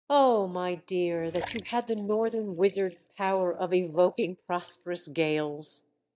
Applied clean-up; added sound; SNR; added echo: neural mask model DeepFilterNet 3.